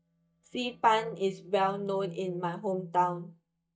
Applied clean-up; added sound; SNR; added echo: neural mask model DeepFilterNet 3.